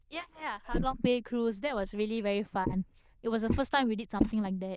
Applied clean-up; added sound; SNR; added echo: neural diffusion model UNIVERSE++.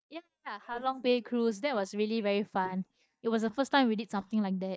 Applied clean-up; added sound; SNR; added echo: neural mask model DeepFilterNet 3.